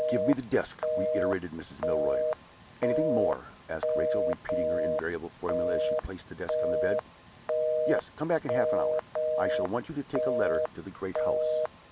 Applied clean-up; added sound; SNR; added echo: none; Telephone; -4 dB; none.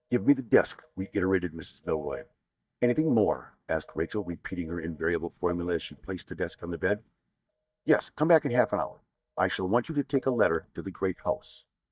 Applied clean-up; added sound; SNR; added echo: neural mask model DeepFilterNet 3.